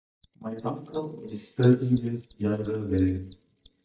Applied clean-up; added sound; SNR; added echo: neural mask model DeepFilterNet 3.